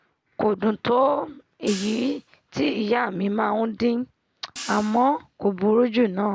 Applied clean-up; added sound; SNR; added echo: none; Hi-hat; 14 dB; none.